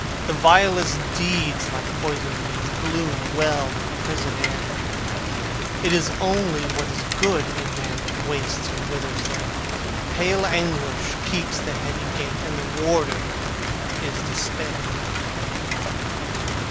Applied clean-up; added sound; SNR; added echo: none; Rain; 0 dB; none.